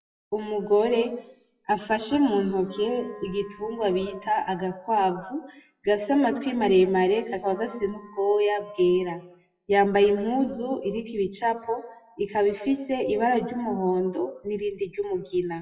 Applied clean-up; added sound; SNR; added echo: classical method WPE with log-MMSE.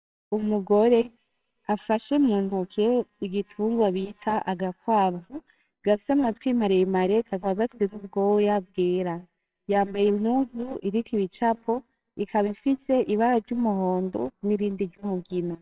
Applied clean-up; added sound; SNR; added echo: neural separator model SepFormer WHAMR!.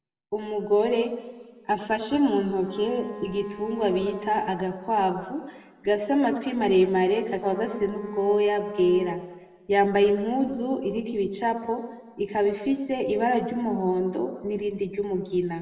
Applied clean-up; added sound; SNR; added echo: none; Bowed string instrument; 13 dB; reverberation time 1.2 s.